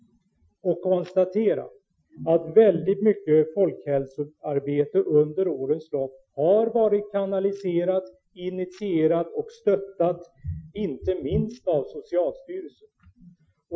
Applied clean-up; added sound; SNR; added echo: classical method Wiener filter.